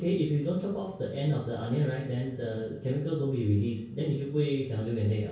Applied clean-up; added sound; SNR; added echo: none; none; none; reverberation time 0.6 s.